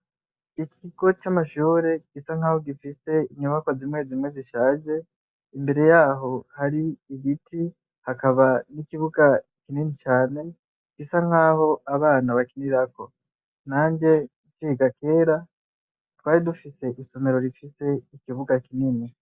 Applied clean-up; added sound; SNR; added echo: none; none; none; none.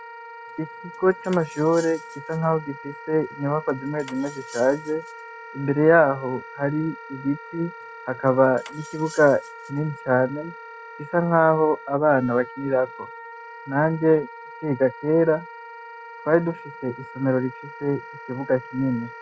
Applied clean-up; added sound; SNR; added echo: none; Cutlery, silverware + Wind instrument, woodwind instrument; 16 dB; none.